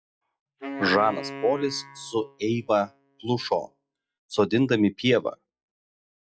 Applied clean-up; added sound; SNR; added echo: classical method log-MMSE.